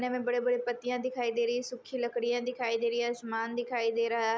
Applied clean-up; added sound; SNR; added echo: none; none; none; none.